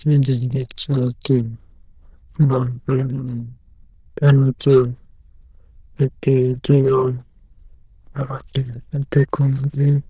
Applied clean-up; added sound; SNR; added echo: neural diffusion model UNIVERSE++.